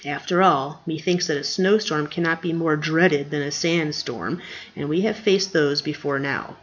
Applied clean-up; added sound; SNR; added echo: none; none; none; none.